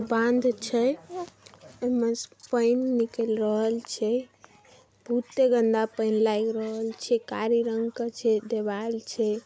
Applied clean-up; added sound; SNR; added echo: none; none; none; none.